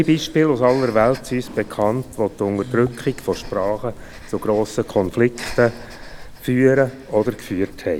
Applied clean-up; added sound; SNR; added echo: none; Breathing; 18 dB; none.